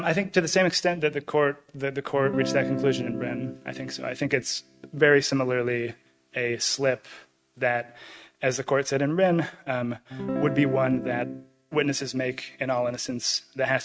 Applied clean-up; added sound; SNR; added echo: neural mask model RNNoise.